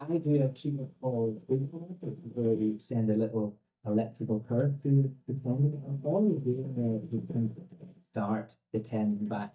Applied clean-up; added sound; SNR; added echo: neural mask model DeepFilterNet 3.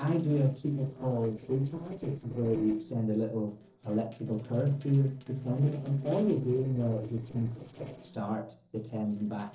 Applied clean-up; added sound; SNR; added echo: neural separator model SepFormer DNS4.